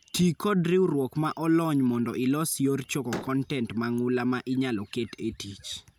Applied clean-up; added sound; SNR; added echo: none; Slam; 18 dB; none.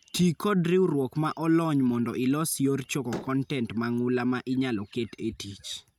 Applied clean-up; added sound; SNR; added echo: neural mask model RNNoise.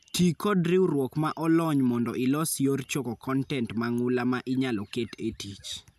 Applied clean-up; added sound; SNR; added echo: none; none; none; none.